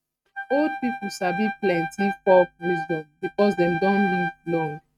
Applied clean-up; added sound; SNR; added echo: neural mask model RNNoise.